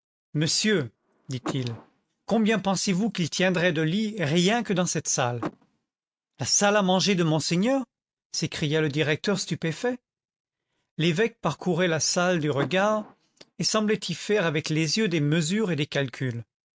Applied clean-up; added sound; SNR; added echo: neural mask model RNNoise.